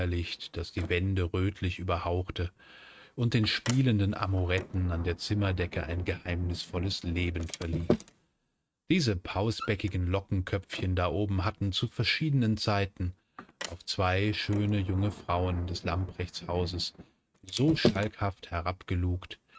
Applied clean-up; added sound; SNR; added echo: neural mask model RNNoise.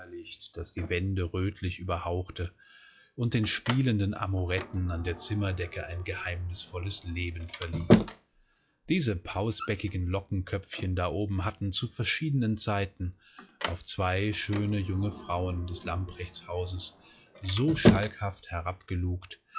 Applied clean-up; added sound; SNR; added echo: classical method log-MMSE.